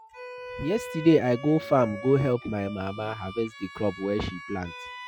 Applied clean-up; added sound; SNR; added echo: classical method Wiener filter.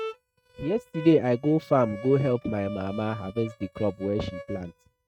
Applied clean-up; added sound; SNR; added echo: neural mask model RNNoise.